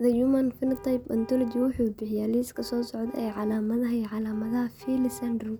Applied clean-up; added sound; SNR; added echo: none; Car; 19 dB; none.